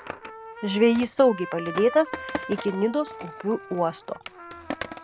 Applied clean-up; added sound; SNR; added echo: none; Skateboard + Trumpet; 11 dB; none.